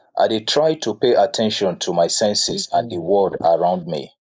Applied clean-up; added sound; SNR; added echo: neural mask model Resemble Enhance denoiser.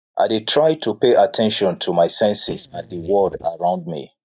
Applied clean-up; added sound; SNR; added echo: neural mask model DeepFilterNet 3.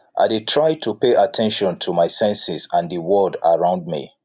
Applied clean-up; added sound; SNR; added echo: none; none; none; none.